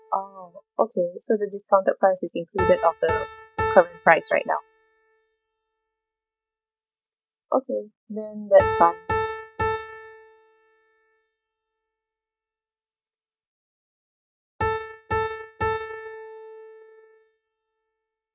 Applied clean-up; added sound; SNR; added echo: neural mask model RNNoise.